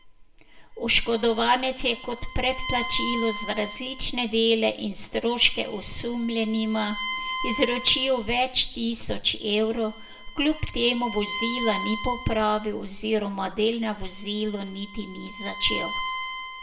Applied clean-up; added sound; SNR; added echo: none; Bowed string instrument; 10 dB; reverberation time 0.6 s.